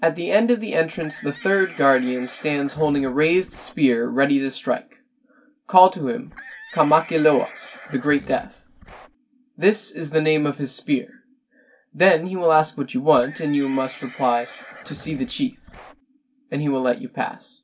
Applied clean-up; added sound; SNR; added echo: none; Livestock, farm animals, working animals; 20 dB; reverberation time 0.2 s.